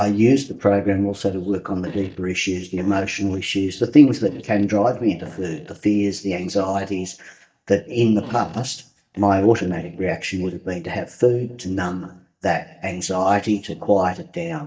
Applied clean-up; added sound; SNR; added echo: neural mask model DeepFilterNet 3.